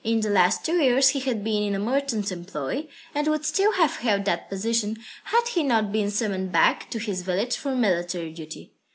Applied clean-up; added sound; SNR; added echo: none; none; none; none.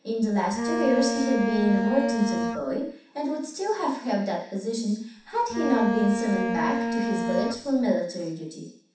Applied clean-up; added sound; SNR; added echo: none; Bowed string instrument; 1 dB; reverberation time 0.7 s.